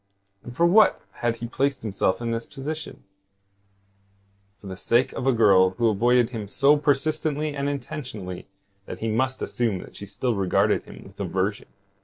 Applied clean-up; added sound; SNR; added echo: neural separator model SepFormer DNS4.